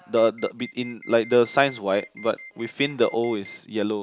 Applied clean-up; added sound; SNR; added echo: none; Alarm; 19 dB; none.